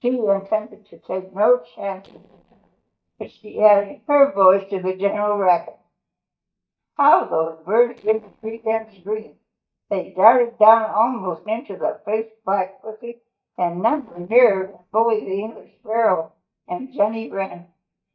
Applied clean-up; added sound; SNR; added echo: neural mask model DeepFilterNet 3.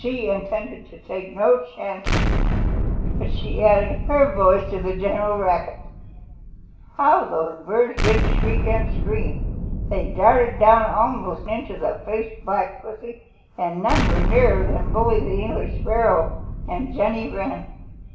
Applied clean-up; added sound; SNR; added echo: none; Explosion; 2 dB; reverberation time 0.7 s.